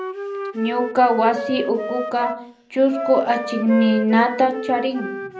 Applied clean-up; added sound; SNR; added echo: none; Wind instrument, woodwind instrument; 8 dB; reverberation time 0.5 s.